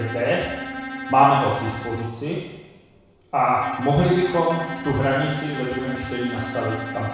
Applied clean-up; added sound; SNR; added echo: none; Bowed string instrument; 10 dB; reverberation time 1.1 s.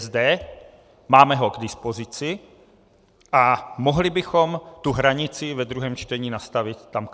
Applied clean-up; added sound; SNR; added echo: none; none; none; none.